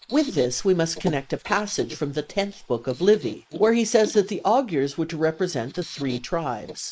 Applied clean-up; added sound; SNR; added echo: neural mask model Resemble Enhance denoiser.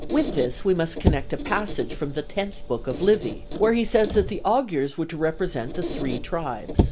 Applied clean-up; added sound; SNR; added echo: none; Squeak; 4 dB; none.